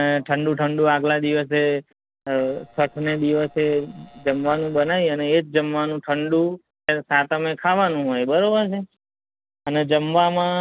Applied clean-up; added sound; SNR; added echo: neural separator model SepFormer DNS4.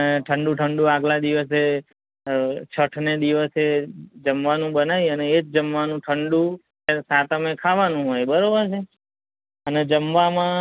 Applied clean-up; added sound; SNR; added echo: none; none; none; none.